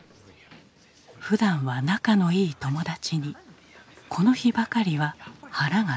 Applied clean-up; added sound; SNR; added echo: none; none; none; none.